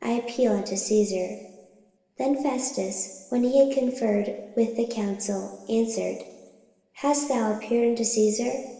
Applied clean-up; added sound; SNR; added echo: none; none; none; reverberation time 1.3 s.